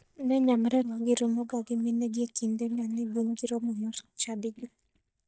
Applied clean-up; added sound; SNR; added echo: neural mask model DeepFilterNet 3.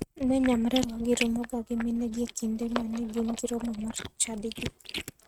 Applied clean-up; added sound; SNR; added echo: neural mask model RNNoise.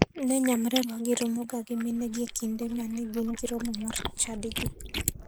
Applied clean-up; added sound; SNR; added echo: neural mask model Resemble Enhance denoiser.